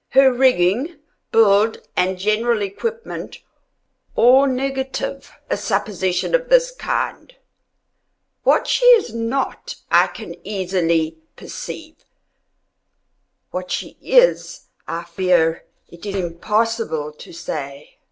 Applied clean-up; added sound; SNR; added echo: none; none; none; none.